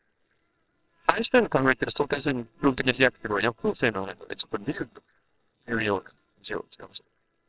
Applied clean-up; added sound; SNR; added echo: neural separator model SepFormer WHAMR!.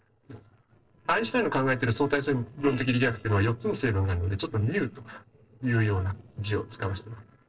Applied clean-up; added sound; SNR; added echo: neural separator model SepFormer DNS4.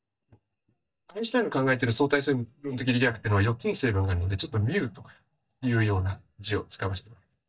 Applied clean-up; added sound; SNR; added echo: neural mask model DeepFilterNet 3.